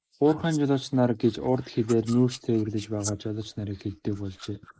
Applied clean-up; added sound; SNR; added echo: neural mask model Resemble Enhance denoiser.